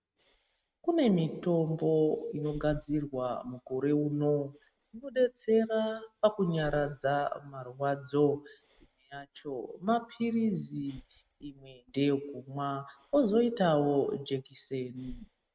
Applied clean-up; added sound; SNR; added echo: neural mask model RNNoise.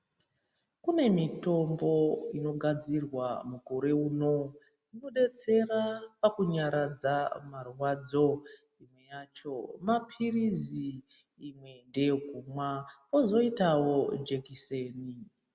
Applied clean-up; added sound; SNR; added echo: none; none; none; none.